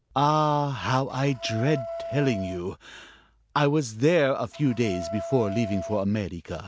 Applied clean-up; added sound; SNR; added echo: none; Wind instrument, woodwind instrument; 11 dB; none.